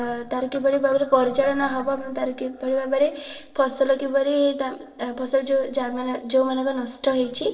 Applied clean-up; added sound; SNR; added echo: neural separator model SepFormer DNS4.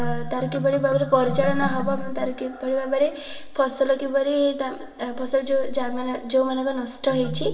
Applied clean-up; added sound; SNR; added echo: none; Marimba, xylophone; 13 dB; reverberation time 1.0 s.